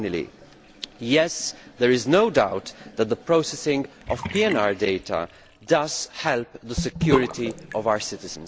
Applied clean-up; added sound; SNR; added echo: none; Bathtub (filling or washing) / Sink (filling or washing); 10 dB; none.